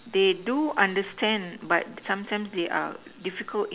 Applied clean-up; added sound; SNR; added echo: none; none; none; none.